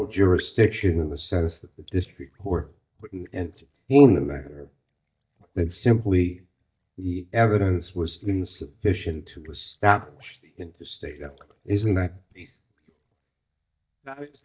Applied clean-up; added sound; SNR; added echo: neural mask model DeepFilterNet 3.